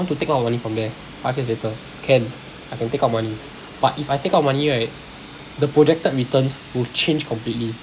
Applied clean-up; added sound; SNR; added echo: none; none; none; none.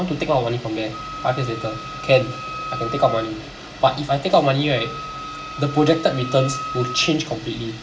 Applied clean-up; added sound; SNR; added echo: none; Wind instrument, woodwind instrument; 11 dB; reverberation time 1.3 s.